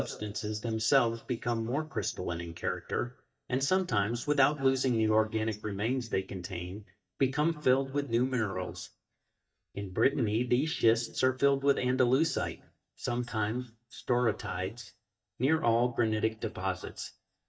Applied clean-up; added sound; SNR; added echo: neural mask model DeepFilterNet 3.